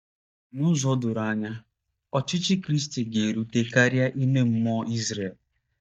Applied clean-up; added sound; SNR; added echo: neural mask model DeepFilterNet 3.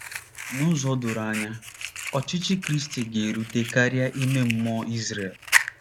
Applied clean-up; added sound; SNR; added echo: none; Fire; 6 dB; none.